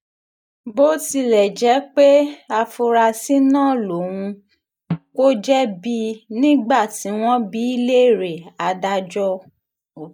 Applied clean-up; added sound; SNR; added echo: neural mask model DeepFilterNet 3.